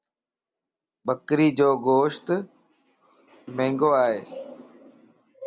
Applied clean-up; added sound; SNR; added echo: none; none; none; none.